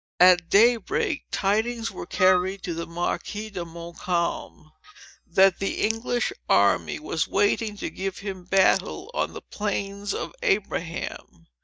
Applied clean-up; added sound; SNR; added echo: neural mask model DeepFilterNet 3.